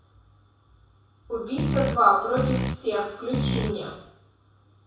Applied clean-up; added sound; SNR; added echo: none; Fart; 0 dB; reverberation time 0.7 s.